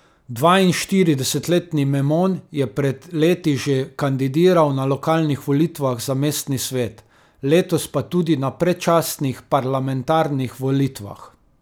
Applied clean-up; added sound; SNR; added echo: none; none; none; none.